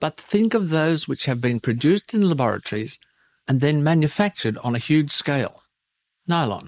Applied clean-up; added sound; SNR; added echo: neural mask model Resemble Enhance denoiser.